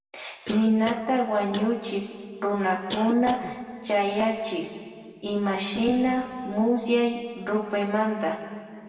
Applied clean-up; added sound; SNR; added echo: none; Cough; 14 dB; reverberation time 2.0 s.